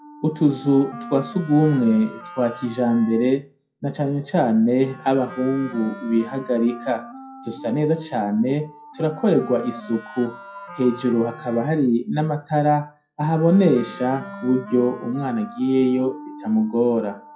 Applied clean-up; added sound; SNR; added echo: classical method WPE with log-MMSE.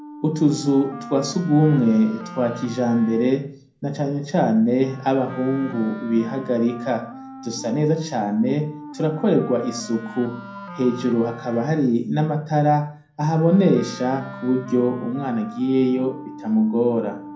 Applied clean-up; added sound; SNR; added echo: none; Wind instrument, woodwind instrument; 16 dB; reverberation time 0.6 s.